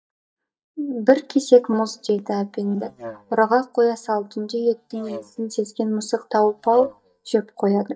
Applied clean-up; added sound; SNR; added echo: neural mask model DeepFilterNet 3.